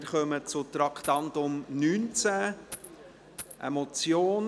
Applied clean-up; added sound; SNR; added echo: none; Coin (dropping); 10 dB; none.